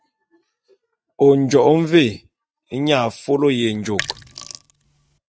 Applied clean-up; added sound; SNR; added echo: neural mask model RNNoise.